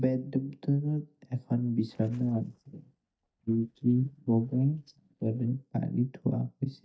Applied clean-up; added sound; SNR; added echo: neural mask model DeepFilterNet 3.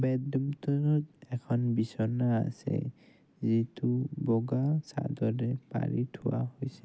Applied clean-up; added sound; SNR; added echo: none; none; none; none.